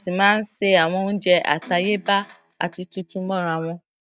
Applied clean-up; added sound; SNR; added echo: neural mask model DeepFilterNet 3.